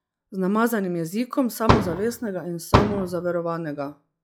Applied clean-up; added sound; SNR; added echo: classical method log-MMSE.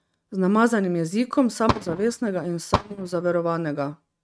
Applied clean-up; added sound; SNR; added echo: neural mask model RNNoise.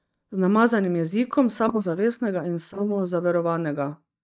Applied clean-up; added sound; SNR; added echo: neural mask model DeepFilterNet 3.